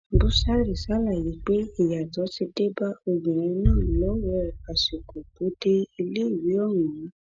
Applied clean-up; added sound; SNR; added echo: neural mask model RNNoise.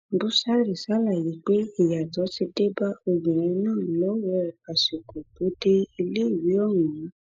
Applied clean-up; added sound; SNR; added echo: neural mask model Resemble Enhance denoiser.